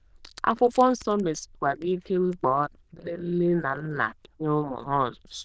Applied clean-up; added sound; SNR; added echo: neural diffusion model UNIVERSE++.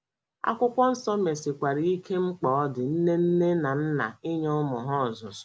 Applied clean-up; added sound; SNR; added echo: none; none; none; none.